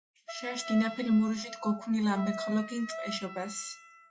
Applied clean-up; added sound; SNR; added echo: classical method WPE with log-MMSE.